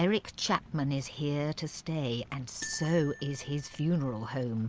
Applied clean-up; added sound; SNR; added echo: none; Marimba, xylophone; 15 dB; none.